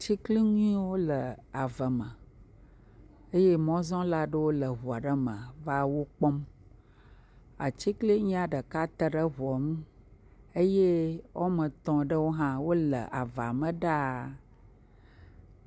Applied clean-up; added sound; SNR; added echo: none; none; none; none.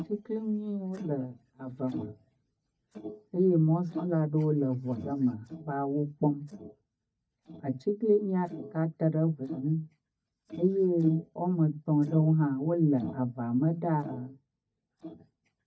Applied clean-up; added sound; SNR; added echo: neural mask model DeepFilterNet 3.